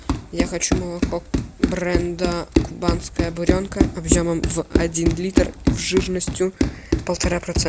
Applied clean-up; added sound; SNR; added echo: none; Run; -2 dB; none.